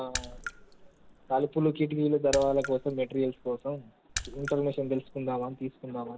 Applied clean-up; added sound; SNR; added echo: none; Raindrop / Splash, splatter; 12 dB; none.